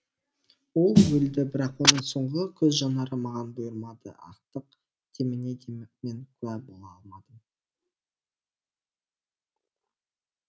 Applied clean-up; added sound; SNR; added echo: none; Snare drum; -3 dB; none.